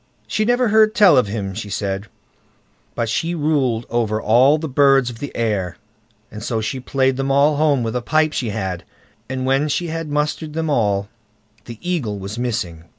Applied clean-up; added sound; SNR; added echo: none; none; none; none.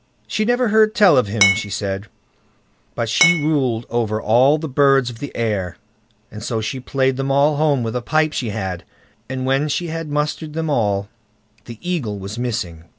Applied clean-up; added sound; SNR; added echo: none; Glass; -2 dB; none.